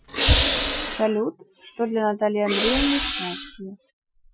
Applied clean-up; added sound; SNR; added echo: classical method Wiener filter.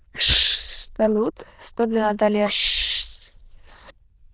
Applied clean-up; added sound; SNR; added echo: neural diffusion model UNIVERSE++.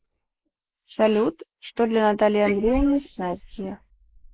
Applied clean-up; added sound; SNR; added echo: neural mask model Resemble Enhance denoiser.